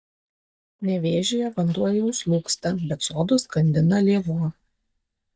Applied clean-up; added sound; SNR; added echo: neural mask model DeepFilterNet 3.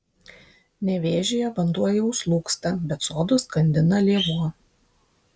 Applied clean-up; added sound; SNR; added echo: none; none; none; none.